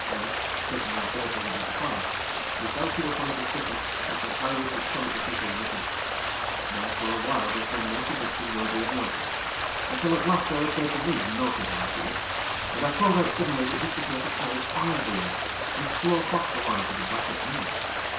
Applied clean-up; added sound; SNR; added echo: none; Stream; -2 dB; reverberation time 0.6 s.